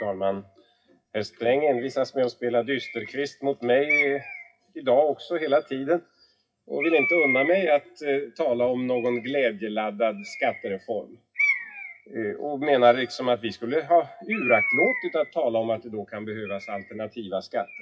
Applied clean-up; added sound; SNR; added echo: classical method WPE with log-MMSE.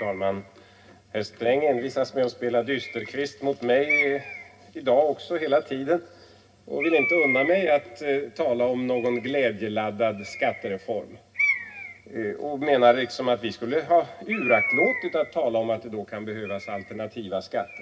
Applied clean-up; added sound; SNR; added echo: none; Bird; 8 dB; reverberation time 0.4 s.